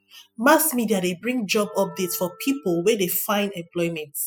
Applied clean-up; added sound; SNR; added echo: classical method spectral subtraction.